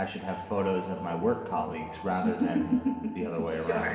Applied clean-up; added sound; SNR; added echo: none; Piano; 13 dB; reverberation time 2.1 s.